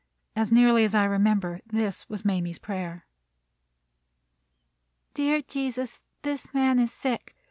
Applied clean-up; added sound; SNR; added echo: none; none; none; none.